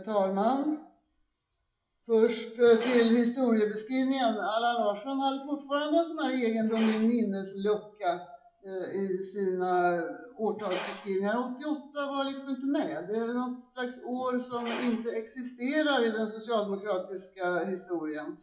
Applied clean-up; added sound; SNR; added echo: classical method WPE with log-MMSE.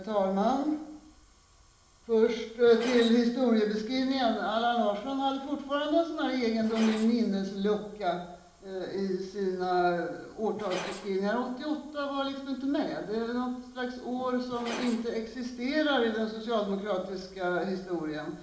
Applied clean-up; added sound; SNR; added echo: none; Glass; 19 dB; reverberation time 0.9 s.